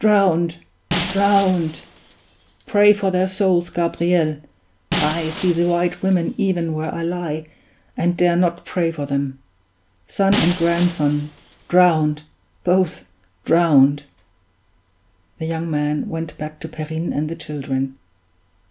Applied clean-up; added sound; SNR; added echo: none; Shatter; 10 dB; none.